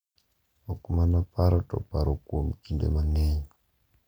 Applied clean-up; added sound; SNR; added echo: none; none; none; none.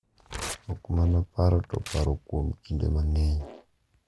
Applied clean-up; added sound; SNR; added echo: none; Tearing + Fart; 16 dB; none.